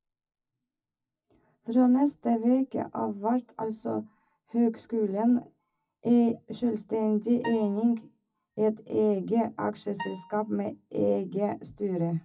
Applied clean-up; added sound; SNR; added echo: classical method WPE with log-MMSE.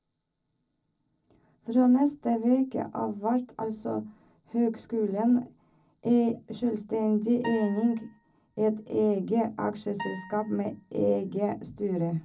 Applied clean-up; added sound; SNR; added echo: none; Acoustic guitar; 16 dB; reverberation time 0.4 s.